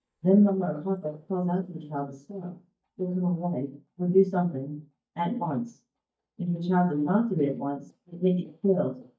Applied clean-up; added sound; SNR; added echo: neural mask model DeepFilterNet 3.